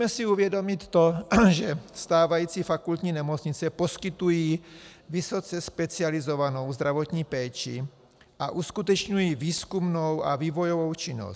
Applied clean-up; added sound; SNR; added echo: none; none; none; none.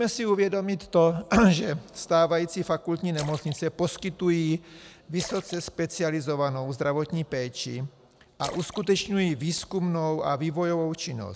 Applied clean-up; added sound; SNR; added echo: none; Splash, splatter; 19 dB; none.